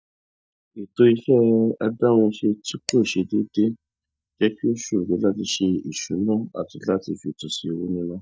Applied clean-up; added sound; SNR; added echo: neural mask model DeepFilterNet 3.